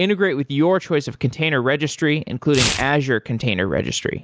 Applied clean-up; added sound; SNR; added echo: none; Tearing; 11 dB; none.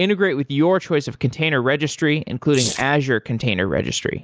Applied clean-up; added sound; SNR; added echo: neural mask model Resemble Enhance denoiser.